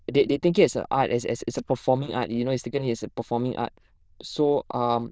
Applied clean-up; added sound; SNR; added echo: neural diffusion model UNIVERSE++.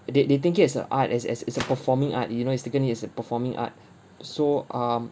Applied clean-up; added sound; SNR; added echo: none; Gunshot, gunfire; 19 dB; none.